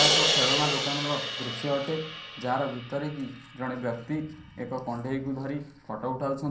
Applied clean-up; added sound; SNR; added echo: none; Crash cymbal; 0 dB; reverberation time 0.6 s.